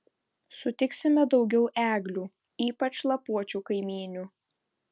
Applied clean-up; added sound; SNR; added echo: none; none; none; none.